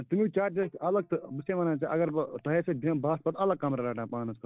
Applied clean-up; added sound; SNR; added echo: neural mask model DeepFilterNet 3.